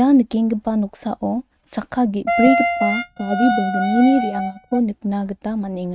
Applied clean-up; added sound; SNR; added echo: neural mask model RNNoise.